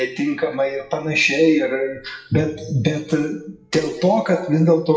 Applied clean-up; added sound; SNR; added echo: classical method WPE with log-MMSE.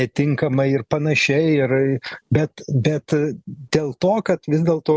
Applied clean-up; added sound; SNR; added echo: none; none; none; none.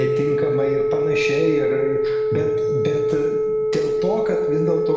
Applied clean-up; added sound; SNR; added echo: none; Telephone; -5 dB; reverberation time 0.9 s.